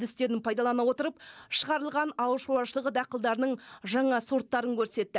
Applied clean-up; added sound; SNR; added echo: none; none; none; none.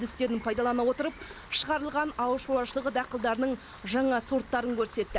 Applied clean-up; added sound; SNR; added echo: none; Rain; 17 dB; none.